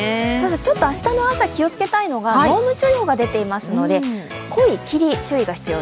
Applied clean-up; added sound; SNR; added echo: none; none; none; none.